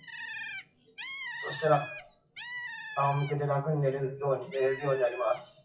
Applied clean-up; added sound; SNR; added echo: classical method WPE with log-MMSE.